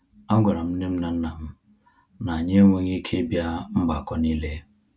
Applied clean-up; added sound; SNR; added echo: none; none; none; none.